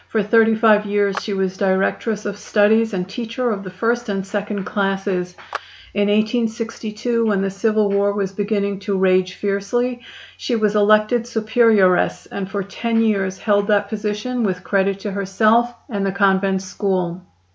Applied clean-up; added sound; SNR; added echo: none; Clapping; 18 dB; none.